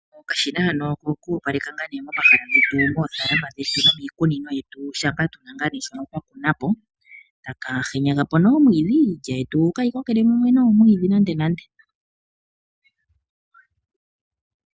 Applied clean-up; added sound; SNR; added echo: none; Bird; -2 dB; none.